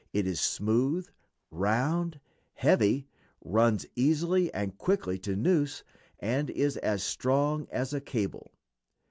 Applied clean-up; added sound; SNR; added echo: none; none; none; none.